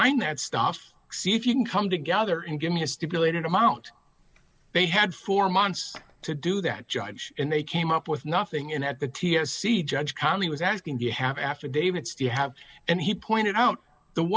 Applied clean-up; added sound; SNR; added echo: none; none; none; none.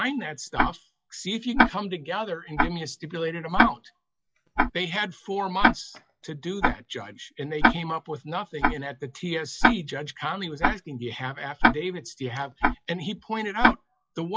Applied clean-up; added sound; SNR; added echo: classical method log-MMSE.